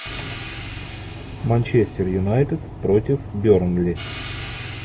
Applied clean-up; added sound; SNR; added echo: none; Hi-hat; 14 dB; none.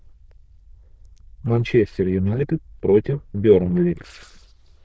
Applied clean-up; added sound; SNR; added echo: neural diffusion model UNIVERSE++.